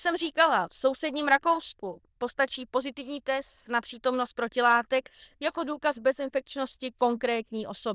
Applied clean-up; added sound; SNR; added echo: neural diffusion model UNIVERSE++.